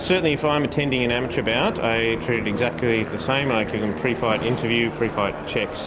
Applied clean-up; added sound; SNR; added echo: none; Aircraft; 11 dB; none.